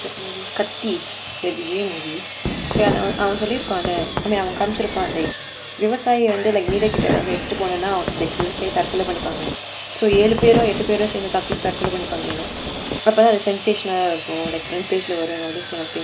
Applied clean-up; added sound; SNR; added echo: none; Fireworks + Sawing; 5 dB; none.